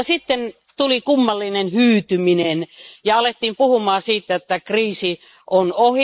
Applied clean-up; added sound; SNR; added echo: neural mask model Resemble Enhance denoiser.